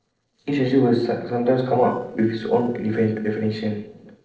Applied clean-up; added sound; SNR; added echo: neural separator model SepFormer DNS4.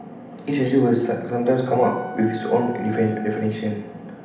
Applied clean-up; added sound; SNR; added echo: none; Wind instrument, woodwind instrument; 14 dB; reverberation time 0.8 s.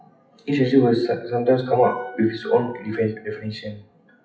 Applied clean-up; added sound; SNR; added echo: classical method WPE with log-MMSE.